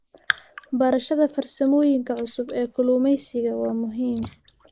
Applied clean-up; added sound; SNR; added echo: neural mask model Resemble Enhance denoiser.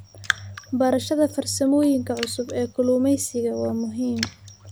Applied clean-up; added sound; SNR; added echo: none; Raindrop; 13 dB; none.